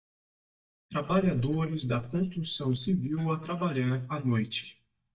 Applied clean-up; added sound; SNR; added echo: neural mask model DeepFilterNet 3.